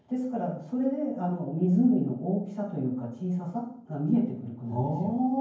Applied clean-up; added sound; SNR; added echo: none; none; none; reverberation time 0.9 s.